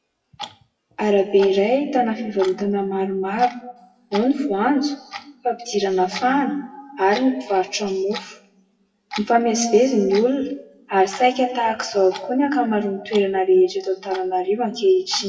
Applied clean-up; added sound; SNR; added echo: classical method WPE with log-MMSE.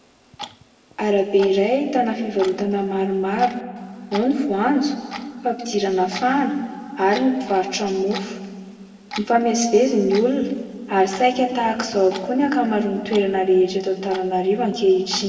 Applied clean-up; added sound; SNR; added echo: none; Clock; 19 dB; reverberation time 1.9 s.